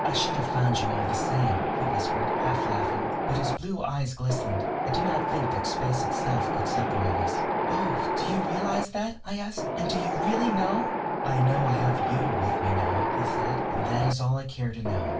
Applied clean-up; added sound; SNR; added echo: none; Wind; -1 dB; reverberation time 0.2 s.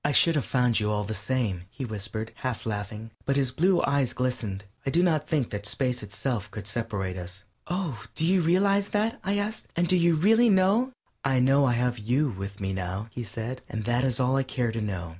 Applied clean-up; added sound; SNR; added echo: none; none; none; none.